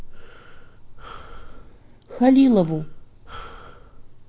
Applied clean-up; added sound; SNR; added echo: none; Breathing; 13 dB; none.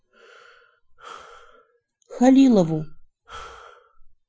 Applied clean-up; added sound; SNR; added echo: classical method Wiener filter.